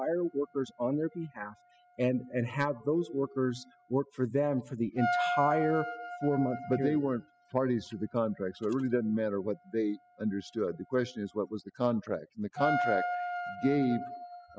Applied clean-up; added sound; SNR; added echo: classical method spectral subtraction.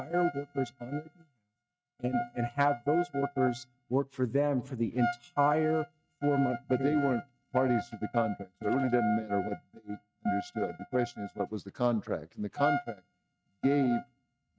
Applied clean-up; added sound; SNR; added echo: neural mask model RNNoise.